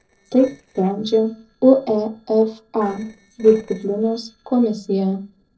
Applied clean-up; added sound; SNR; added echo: neural separator model SepFormer DNS4.